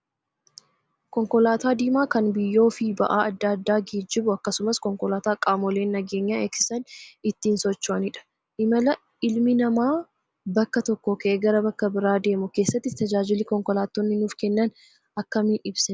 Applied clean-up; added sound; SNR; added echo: none; none; none; none.